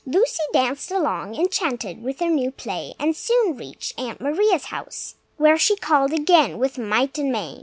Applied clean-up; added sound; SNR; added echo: none; none; none; none.